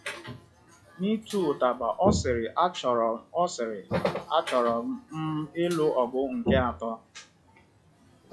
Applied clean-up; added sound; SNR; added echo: classical method log-MMSE.